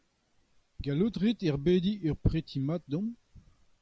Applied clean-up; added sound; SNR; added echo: none; none; none; none.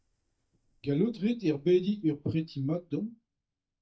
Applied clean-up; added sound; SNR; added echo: neural mask model DeepFilterNet 3.